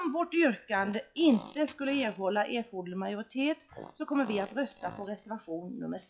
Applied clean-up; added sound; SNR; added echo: classical method log-MMSE.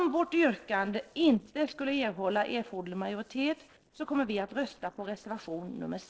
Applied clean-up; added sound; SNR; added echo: neural separator model SepFormer DNS4.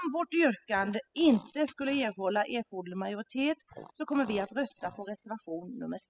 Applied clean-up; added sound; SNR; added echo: classical method spectral subtraction.